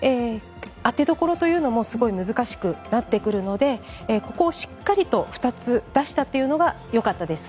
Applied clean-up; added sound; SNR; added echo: none; none; none; none.